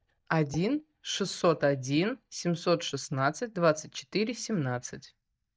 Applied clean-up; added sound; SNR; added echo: neural mask model DeepFilterNet 3.